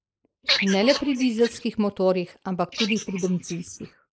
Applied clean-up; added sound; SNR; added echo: neural mask model Resemble Enhance denoiser.